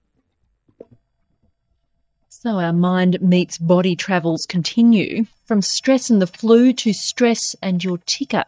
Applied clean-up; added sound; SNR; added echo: neural mask model DeepFilterNet 3.